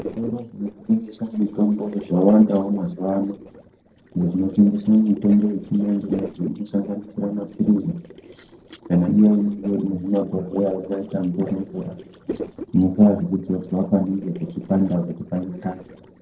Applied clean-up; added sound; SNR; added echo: neural separator model SepFormer DNS4.